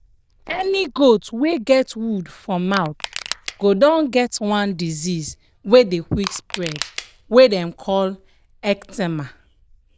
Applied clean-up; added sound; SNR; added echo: neural diffusion model UNIVERSE++.